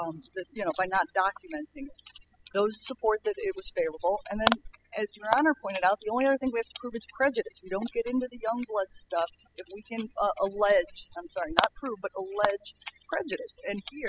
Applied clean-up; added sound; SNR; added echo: classical method spectral subtraction.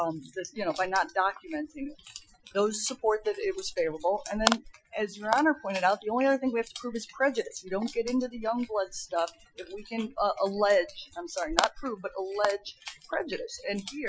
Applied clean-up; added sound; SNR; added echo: classical method Wiener filter.